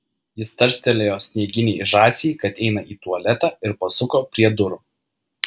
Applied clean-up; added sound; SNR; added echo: none; none; none; none.